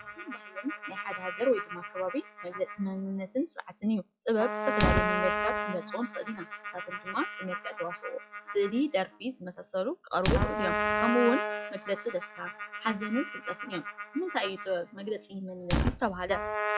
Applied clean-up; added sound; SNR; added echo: classical method log-MMSE.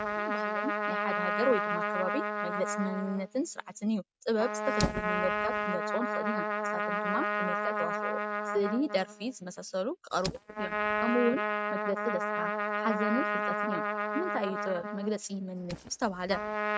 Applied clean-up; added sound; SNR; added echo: neural mask model RNNoise.